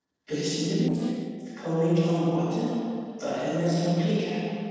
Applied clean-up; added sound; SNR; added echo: neural separator model SepFormer DNS4.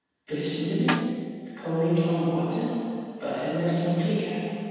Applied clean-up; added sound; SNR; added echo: none; Snare drum; 10 dB; reverberation time 2.1 s.